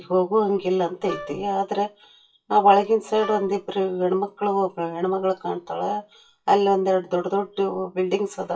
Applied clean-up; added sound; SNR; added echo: classical method WPE with log-MMSE.